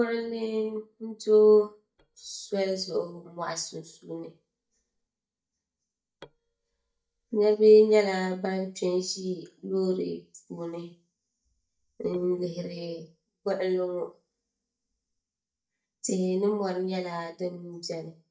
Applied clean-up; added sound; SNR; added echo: neural mask model DeepFilterNet 3.